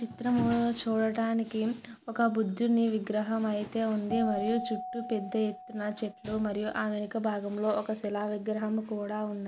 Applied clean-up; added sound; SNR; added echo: none; Keyboard (musical); 15 dB; none.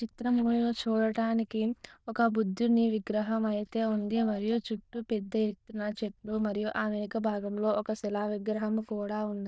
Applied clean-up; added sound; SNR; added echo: neural diffusion model UNIVERSE++.